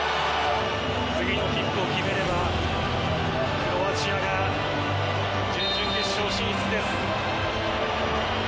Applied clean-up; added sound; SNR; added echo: none; none; none; none.